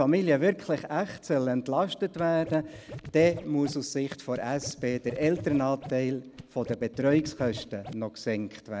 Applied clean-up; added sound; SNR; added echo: none; Scratching (performance technique); 15 dB; none.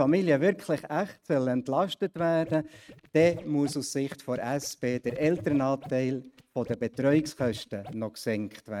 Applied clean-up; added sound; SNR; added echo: neural mask model RNNoise.